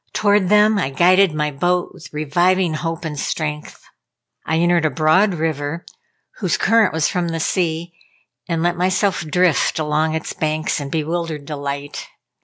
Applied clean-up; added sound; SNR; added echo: none; none; none; none.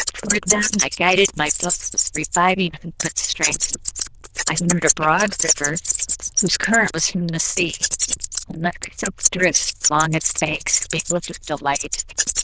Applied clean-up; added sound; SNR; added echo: neural diffusion model UNIVERSE++.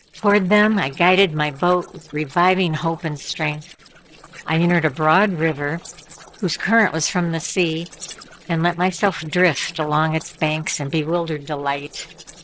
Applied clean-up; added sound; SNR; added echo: neural separator model SepFormer DNS4.